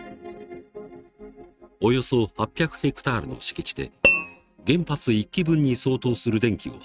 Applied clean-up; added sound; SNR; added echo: neural mask model RNNoise.